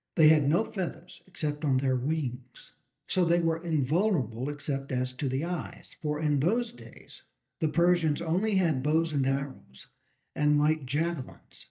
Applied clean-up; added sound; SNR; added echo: neural mask model DeepFilterNet 3.